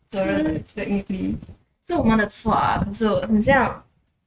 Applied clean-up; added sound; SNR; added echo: neural mask model RNNoise.